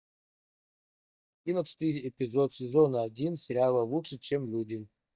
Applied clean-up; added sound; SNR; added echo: neural mask model DeepFilterNet 3.